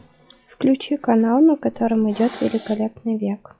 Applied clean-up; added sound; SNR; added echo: classical method log-MMSE.